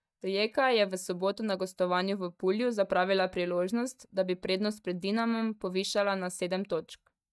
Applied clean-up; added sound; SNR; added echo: neural mask model DeepFilterNet 3.